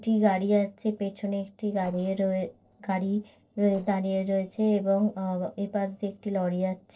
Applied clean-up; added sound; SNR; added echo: neural separator model SepFormer DNS4.